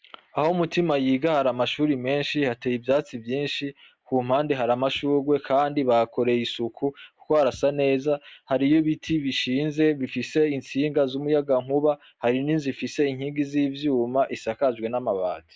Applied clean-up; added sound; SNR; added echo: none; none; none; none.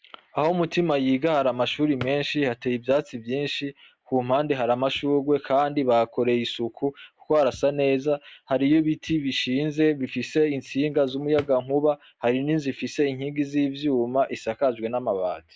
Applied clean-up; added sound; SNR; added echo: none; Drawer open or close; 18 dB; none.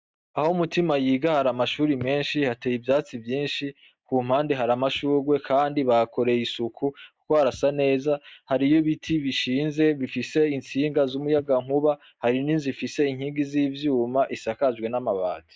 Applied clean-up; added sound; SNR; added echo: neural mask model DeepFilterNet 3.